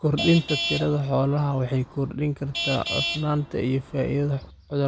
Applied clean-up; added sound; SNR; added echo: none; Traffic noise, roadway noise / Vehicle horn, car horn, honking; 8 dB; none.